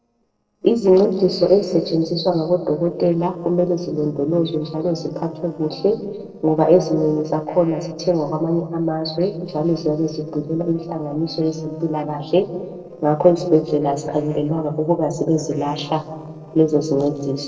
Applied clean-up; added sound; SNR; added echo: neural separator model SepFormer DNS4.